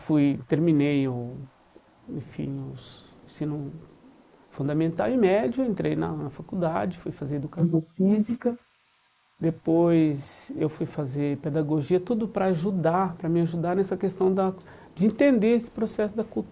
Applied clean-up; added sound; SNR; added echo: neural mask model Resemble Enhance denoiser.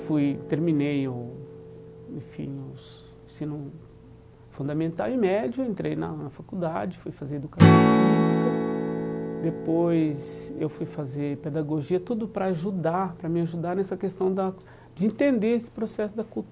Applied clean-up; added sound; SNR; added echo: none; Strum; 0 dB; none.